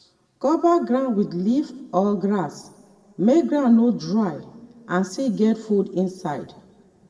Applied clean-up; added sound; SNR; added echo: none; none; none; reverberation time 1.2 s.